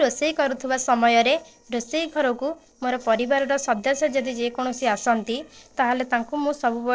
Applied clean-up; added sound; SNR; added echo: neural separator model SepFormer DNS4.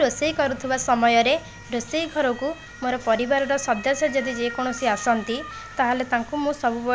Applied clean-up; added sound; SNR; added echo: none; Motor vehicle (road) / Siren; 17 dB; none.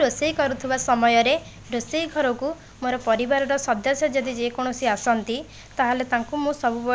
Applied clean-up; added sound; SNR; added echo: none; none; none; none.